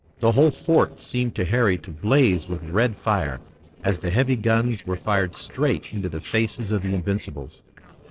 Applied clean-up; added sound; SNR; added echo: neural separator model SepFormer DNS4.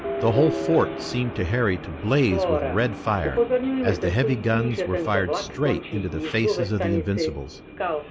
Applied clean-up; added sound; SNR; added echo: none; Subway, metro, underground; 2 dB; none.